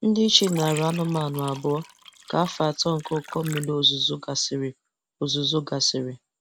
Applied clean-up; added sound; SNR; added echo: none; Fill (with liquid); 15 dB; none.